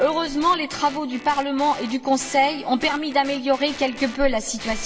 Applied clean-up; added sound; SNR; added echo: none; Guitar; 16 dB; reverberation time 2.8 s.